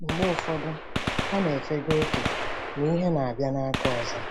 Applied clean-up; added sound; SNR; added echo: none; Gunshot, gunfire; 2 dB; none.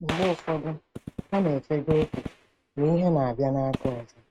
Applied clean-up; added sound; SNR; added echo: neural mask model RNNoise.